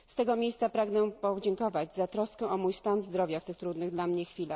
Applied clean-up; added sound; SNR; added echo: none; none; none; none.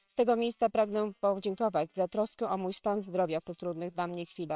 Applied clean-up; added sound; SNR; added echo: neural separator model SepFormer WHAMR!.